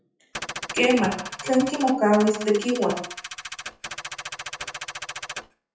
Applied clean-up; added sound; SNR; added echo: classical method WPE with log-MMSE.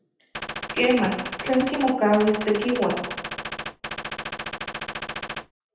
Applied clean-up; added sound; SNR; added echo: none; Gunshot, gunfire; 7 dB; reverberation time 0.9 s.